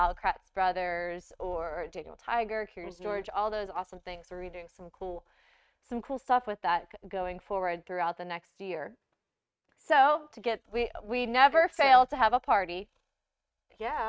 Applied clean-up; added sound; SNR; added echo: neural mask model RNNoise.